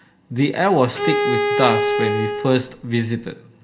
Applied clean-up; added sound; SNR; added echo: none; Bowed string instrument; 1 dB; reverberation time 0.5 s.